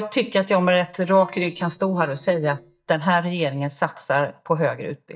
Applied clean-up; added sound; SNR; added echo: neural mask model DeepFilterNet 3.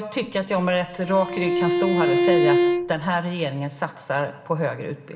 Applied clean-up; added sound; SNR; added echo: none; Bowed string instrument; -3 dB; reverberation time 0.7 s.